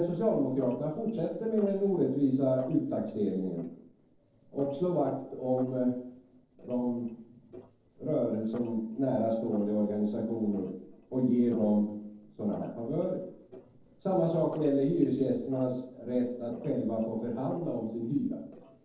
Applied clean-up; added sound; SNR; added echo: neural separator model SepFormer DNS4.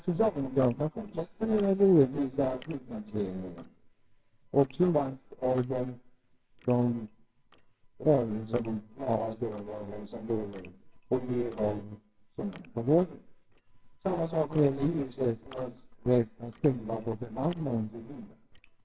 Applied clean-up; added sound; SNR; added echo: neural separator model SepFormer WHAMR!.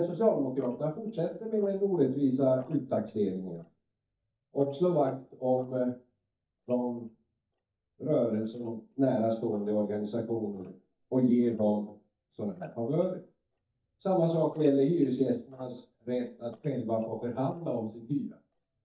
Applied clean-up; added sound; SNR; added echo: neural mask model DeepFilterNet 3.